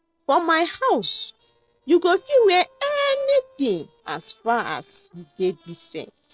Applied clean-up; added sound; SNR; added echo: neural separator model SepFormer DNS4.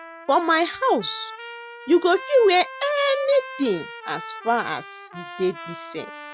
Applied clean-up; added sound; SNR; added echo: none; Trumpet; 14 dB; none.